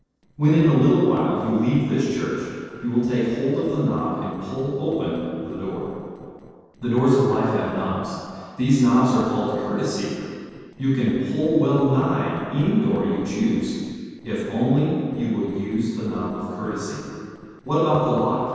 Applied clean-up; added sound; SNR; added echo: neural separator model SepFormer DNS4.